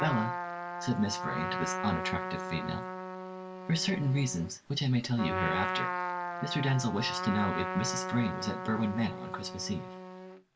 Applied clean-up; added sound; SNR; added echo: none; Trumpet; 4 dB; none.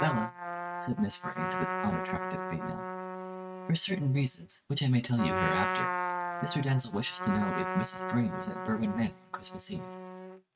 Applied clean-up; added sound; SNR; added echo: neural mask model RNNoise.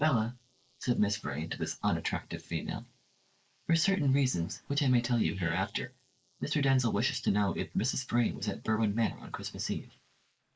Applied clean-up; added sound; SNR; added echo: neural mask model Resemble Enhance denoiser.